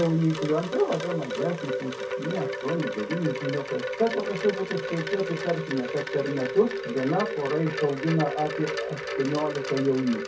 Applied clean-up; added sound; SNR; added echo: none; Wind chime; 5 dB; reverberation time 0.3 s.